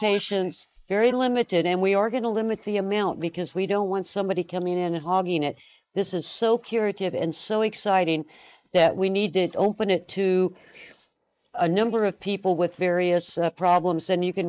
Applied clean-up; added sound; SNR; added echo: neural mask model Resemble Enhance denoiser.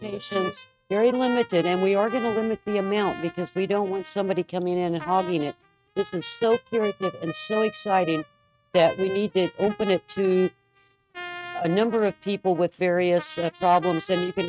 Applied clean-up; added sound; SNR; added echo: neural mask model RNNoise.